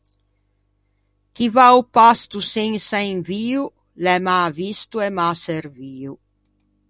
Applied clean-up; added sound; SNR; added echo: none; none; none; none.